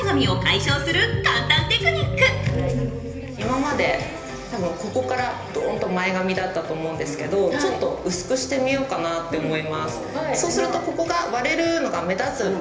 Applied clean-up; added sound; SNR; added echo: none; none; none; reverberation time 1.4 s.